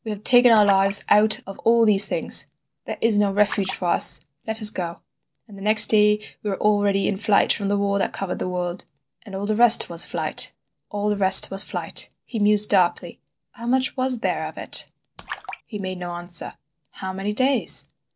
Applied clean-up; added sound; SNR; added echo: neural separator model SepFormer DNS4.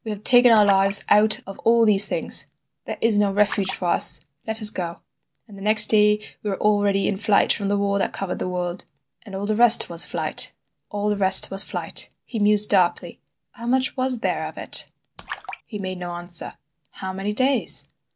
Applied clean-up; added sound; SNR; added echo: none; Splash, splatter; 17 dB; none.